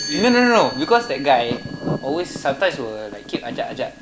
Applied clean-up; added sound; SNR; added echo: none; Chime; 15 dB; none.